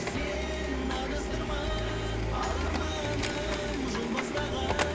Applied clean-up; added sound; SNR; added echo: none; Printer; 1 dB; reverberation time 1.5 s.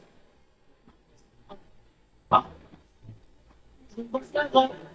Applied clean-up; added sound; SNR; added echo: neural mask model DeepFilterNet 3.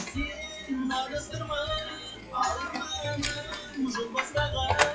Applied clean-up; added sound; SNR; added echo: classical method WPE with log-MMSE.